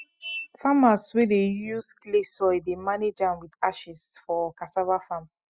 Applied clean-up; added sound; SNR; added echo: classical method spectral subtraction.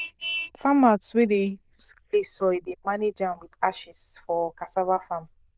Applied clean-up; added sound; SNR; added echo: neural diffusion model UNIVERSE++.